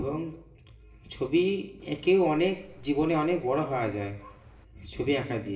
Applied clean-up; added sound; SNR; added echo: none; Cricket; 18 dB; reverberation time 0.7 s.